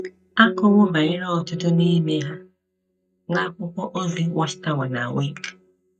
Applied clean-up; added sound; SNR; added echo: neural mask model DeepFilterNet 3.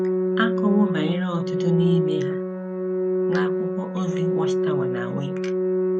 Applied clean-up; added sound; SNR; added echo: none; Organ; -3 dB; none.